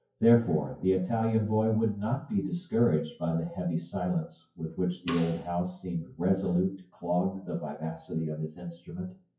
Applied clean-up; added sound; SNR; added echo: classical method WPE with log-MMSE.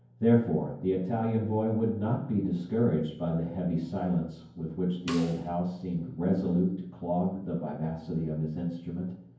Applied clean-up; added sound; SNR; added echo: none; Snare drum; 15 dB; reverberation time 0.9 s.